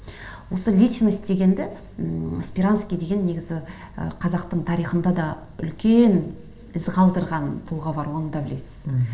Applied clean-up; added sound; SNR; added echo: none; none; none; reverberation time 2.4 s.